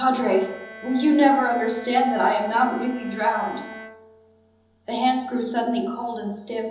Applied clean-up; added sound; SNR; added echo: none; Bowed string instrument; 19 dB; reverberation time 0.9 s.